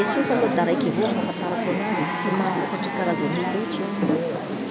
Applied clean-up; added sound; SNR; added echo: none; Chatter / Chirp, tweet / Livestock, farm animals, working animals; -3 dB; none.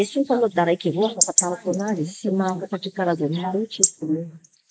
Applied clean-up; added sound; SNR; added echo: neural mask model Resemble Enhance denoiser.